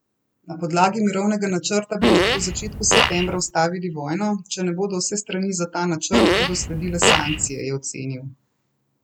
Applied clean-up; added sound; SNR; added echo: none; Fart; -4 dB; none.